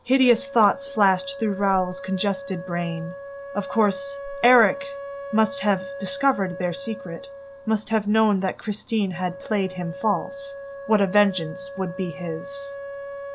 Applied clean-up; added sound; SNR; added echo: none; Wind instrument, woodwind instrument; 12 dB; none.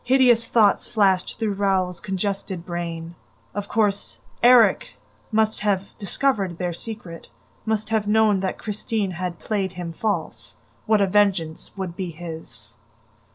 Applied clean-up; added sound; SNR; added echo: none; none; none; none.